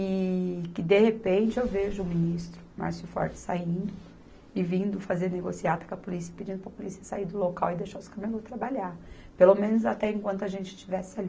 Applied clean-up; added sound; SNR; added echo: none; none; none; none.